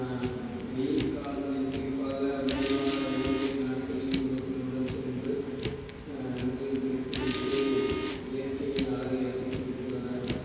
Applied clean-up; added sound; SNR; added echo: none; Car; 7 dB; reverberation time 2.2 s.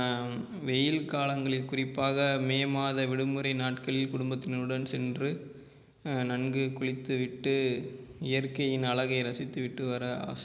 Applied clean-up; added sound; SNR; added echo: none; none; none; none.